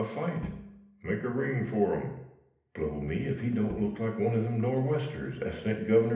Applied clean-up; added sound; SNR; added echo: none; Bowed string instrument; 16 dB; reverberation time 0.8 s.